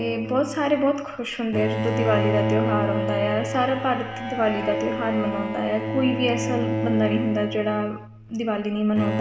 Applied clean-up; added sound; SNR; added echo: none; Bowed string instrument; 3 dB; none.